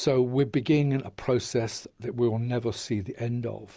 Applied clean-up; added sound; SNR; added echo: none; none; none; none.